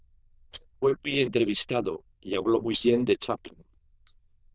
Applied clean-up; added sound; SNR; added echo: neural diffusion model UNIVERSE++.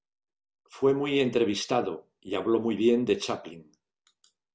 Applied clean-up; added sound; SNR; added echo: none; none; none; none.